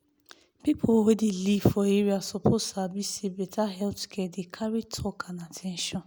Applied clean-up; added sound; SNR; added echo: none; none; none; none.